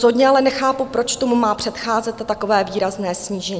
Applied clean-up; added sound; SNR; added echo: none; none; none; none.